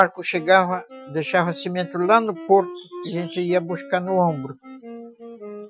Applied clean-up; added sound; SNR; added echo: classical method Wiener filter.